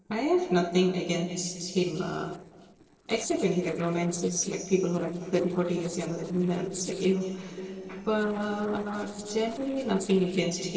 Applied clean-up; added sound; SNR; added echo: neural separator model SepFormer DNS4.